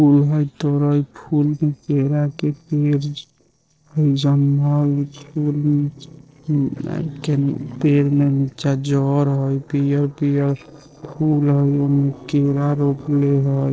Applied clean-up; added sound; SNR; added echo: neural separator model SepFormer DNS4.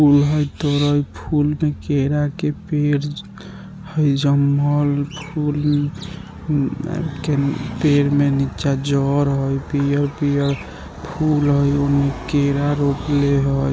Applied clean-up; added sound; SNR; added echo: none; none; none; none.